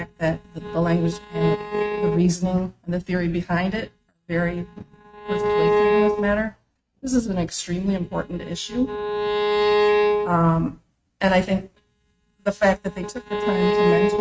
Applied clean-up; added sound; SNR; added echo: neural mask model RNNoise.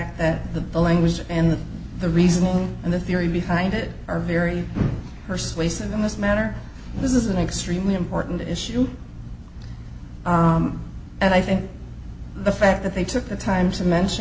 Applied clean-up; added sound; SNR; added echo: none; none; none; none.